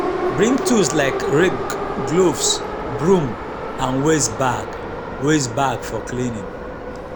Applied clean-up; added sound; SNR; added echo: none; Subway, metro, underground; 5 dB; none.